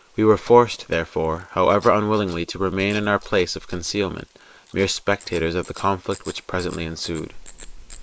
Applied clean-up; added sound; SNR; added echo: neural mask model Resemble Enhance denoiser.